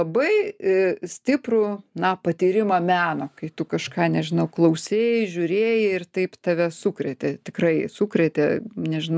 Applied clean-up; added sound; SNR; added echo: none; none; none; none.